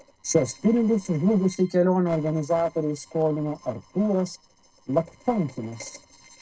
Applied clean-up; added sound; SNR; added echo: neural separator model SepFormer DNS4.